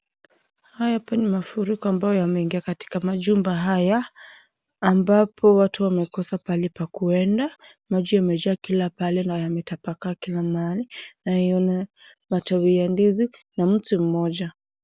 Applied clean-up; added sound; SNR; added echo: none; none; none; none.